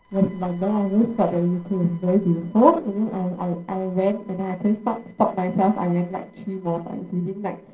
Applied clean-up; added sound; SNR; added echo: neural separator model SepFormer DNS4.